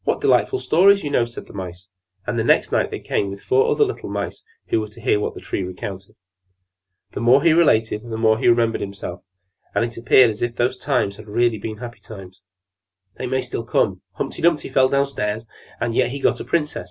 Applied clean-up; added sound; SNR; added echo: none; none; none; none.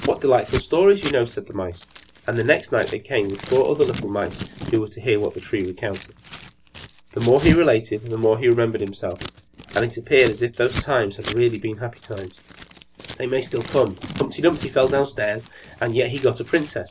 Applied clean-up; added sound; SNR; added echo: none; Scissors; 12 dB; none.